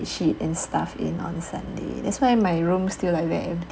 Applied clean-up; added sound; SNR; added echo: none; none; none; none.